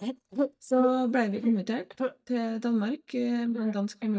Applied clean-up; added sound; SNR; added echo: neural mask model DeepFilterNet 3.